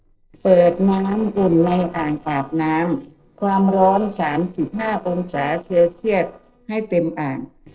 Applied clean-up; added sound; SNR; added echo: neural separator model SepFormer DNS4.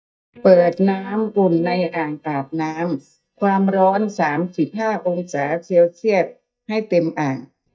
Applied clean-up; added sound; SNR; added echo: neural mask model DeepFilterNet 3.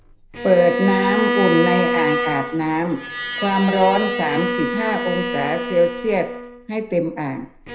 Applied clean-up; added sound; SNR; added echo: none; Bowed string instrument; 3 dB; reverberation time 0.4 s.